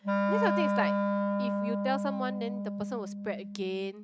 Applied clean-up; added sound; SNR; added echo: neural mask model RNNoise.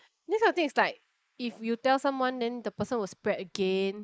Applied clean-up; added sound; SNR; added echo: neural mask model Resemble Enhance denoiser.